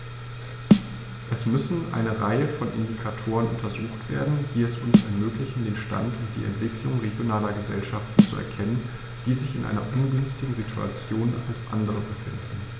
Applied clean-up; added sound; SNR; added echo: none; Snare drum; 0 dB; none.